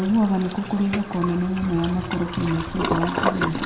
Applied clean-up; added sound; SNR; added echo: none; Toilet flush; 5 dB; reverberation time 1.4 s.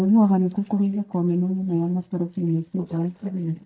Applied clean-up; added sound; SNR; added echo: neural mask model DeepFilterNet 3.